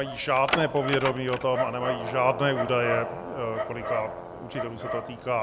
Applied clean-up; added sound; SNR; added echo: none; Dog; 5 dB; none.